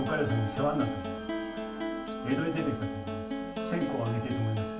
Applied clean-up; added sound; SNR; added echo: none; Acoustic guitar; 3 dB; reverberation time 0.3 s.